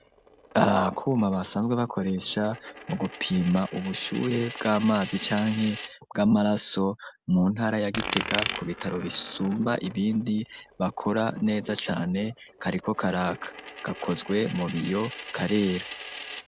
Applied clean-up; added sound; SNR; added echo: none; Coin (dropping); 13 dB; none.